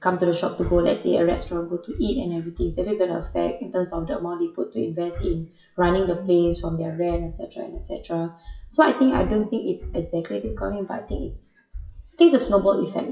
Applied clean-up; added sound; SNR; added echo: classical method WPE with log-MMSE.